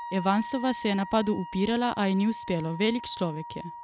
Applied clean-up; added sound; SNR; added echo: none; Wind instrument, woodwind instrument; 12 dB; none.